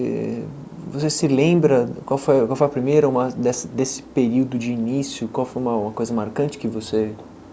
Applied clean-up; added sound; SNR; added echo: none; none; none; none.